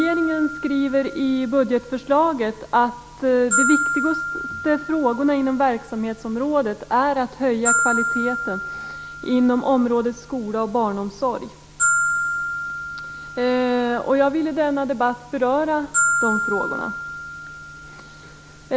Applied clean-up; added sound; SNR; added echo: none; Glockenspiel; 5 dB; none.